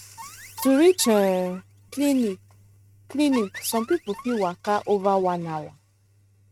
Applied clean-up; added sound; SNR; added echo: neural mask model RNNoise.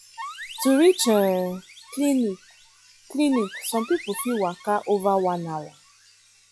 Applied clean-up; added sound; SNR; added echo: classical method log-MMSE.